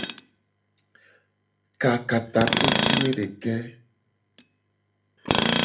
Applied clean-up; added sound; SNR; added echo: none; Tools; -1 dB; reverberation time 0.3 s.